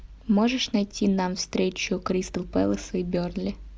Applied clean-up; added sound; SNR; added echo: none; none; none; none.